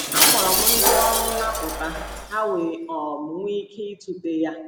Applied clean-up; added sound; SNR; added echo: none; Train + Shatter; -3 dB; none.